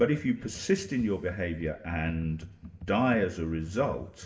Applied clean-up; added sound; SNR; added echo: none; Computer keyboard; 17 dB; reverberation time 1.6 s.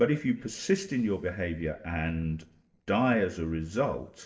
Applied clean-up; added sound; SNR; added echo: neural separator model SepFormer DNS4.